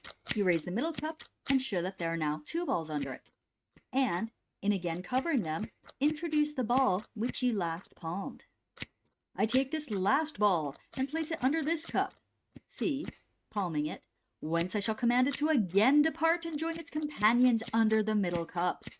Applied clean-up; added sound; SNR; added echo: neural mask model RNNoise.